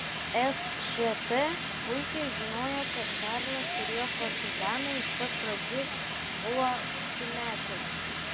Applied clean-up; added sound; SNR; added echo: none; Fire; -2 dB; none.